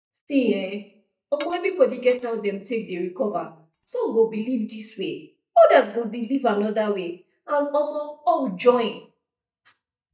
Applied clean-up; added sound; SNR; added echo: neural mask model DeepFilterNet 3.